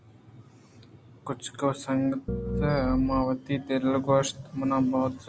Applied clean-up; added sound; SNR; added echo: none; Piano; 3 dB; none.